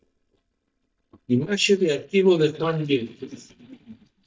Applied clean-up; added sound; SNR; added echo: neural mask model DeepFilterNet 3.